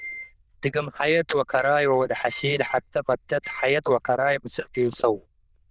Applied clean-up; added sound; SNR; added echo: neural diffusion model UNIVERSE++.